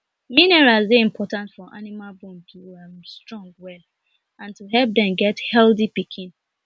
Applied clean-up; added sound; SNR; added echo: none; none; none; none.